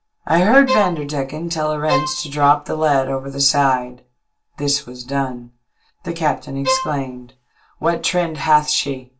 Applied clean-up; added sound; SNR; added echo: none; Bowed string instrument; 5 dB; reverberation time 0.2 s.